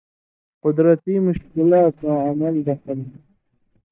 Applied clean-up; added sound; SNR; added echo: neural mask model DeepFilterNet 3.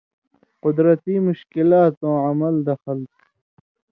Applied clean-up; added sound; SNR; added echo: none; none; none; none.